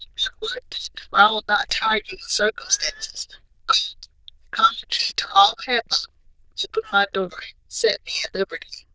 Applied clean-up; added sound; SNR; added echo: neural diffusion model UNIVERSE++.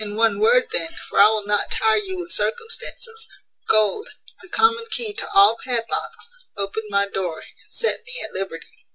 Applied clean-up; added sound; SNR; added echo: none; none; none; none.